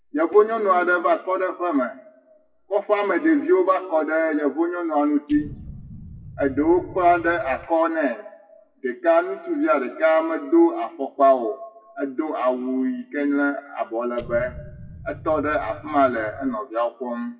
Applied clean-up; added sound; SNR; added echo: classical method WPE with log-MMSE.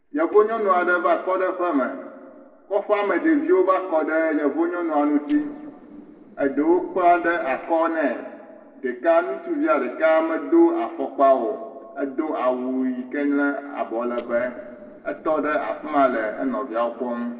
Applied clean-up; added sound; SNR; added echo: neural separator model SepFormer DNS4.